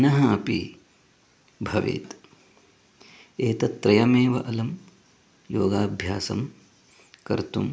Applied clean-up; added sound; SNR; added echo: none; none; none; none.